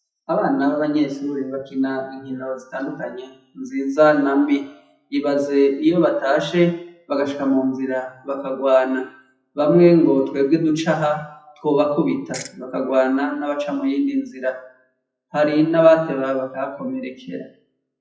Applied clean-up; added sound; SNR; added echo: classical method WPE with log-MMSE.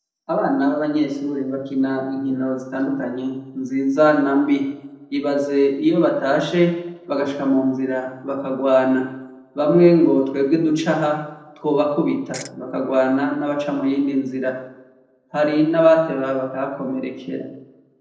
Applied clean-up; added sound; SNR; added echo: neural separator model SepFormer DNS4.